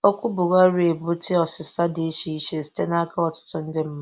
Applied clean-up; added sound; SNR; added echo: none; none; none; none.